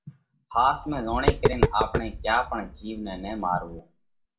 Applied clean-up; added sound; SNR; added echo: none; Tap; 1 dB; reverberation time 0.2 s.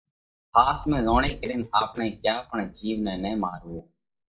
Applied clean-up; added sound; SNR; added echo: neural mask model DeepFilterNet 3.